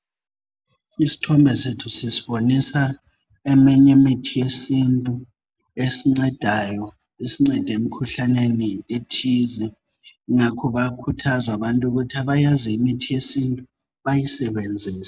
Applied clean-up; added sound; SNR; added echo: none; none; none; none.